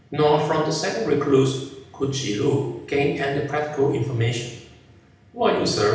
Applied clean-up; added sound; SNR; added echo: none; none; none; reverberation time 0.8 s.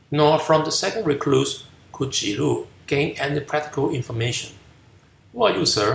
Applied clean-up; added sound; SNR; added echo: none; none; none; none.